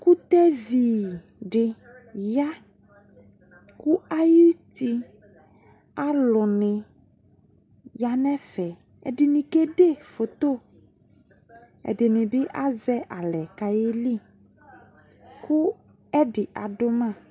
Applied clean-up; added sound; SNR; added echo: none; none; none; none.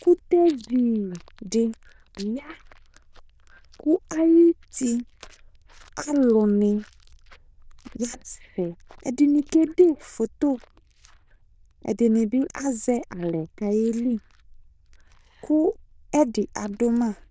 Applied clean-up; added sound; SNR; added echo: neural diffusion model UNIVERSE++.